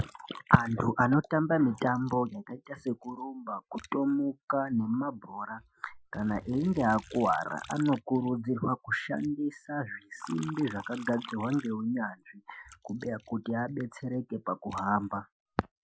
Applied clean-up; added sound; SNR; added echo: classical method Wiener filter.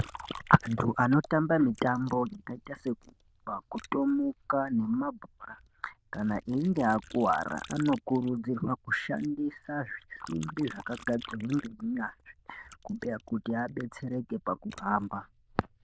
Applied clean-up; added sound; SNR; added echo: neural diffusion model UNIVERSE++.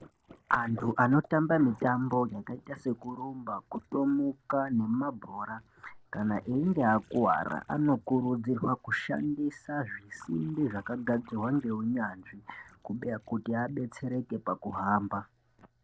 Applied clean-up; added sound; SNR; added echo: neural separator model SepFormer DNS4.